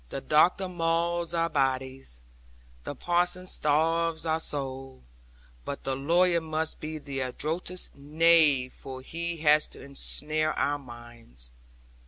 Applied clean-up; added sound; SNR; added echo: none; none; none; none.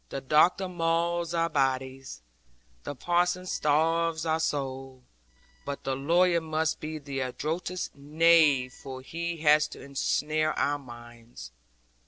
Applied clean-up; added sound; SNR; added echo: neural separator model SepFormer DNS4.